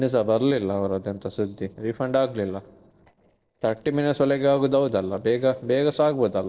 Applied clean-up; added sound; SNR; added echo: neural separator model SepFormer DNS4.